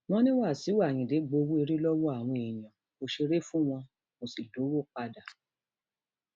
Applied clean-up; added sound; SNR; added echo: none; none; none; none.